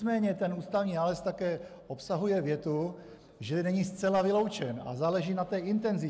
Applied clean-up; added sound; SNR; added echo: none; none; none; none.